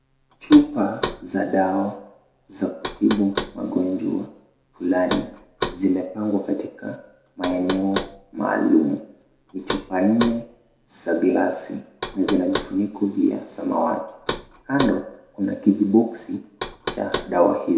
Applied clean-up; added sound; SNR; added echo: none; Knock; 10 dB; reverberation time 0.5 s.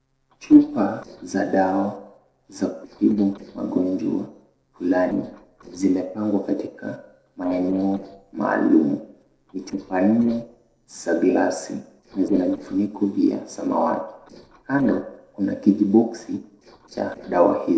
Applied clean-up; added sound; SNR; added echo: neural separator model SepFormer DNS4.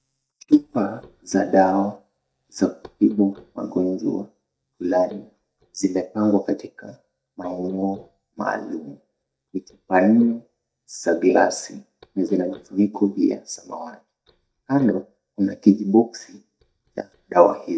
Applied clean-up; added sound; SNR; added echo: neural mask model DeepFilterNet 3.